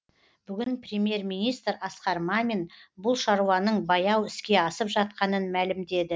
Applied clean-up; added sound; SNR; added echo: none; none; none; none.